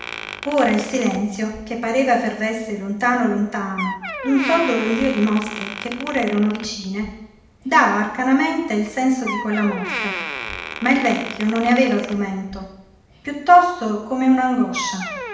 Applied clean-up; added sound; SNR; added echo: none; Door; 12 dB; reverberation time 0.8 s.